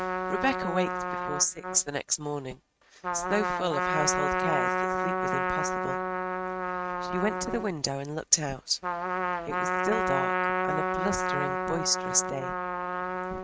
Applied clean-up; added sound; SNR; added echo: neural mask model RNNoise.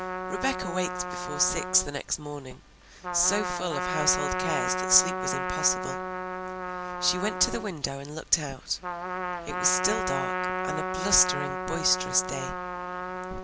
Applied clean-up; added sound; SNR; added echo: none; Trumpet; 2 dB; none.